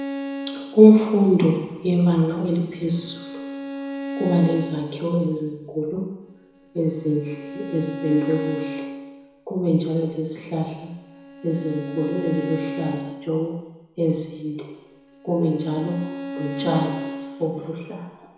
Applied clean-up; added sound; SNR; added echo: none; Bowed string instrument; 11 dB; reverberation time 1.0 s.